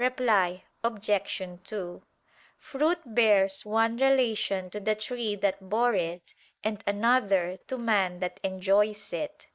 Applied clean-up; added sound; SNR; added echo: neural mask model Resemble Enhance denoiser.